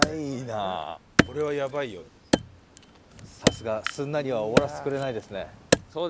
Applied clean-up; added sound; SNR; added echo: none; Wood; -2 dB; none.